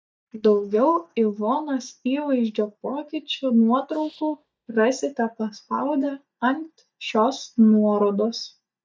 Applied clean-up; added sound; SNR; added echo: neural mask model DeepFilterNet 3.